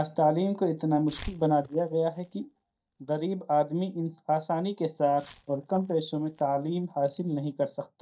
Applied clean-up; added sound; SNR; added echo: neural mask model DeepFilterNet 3.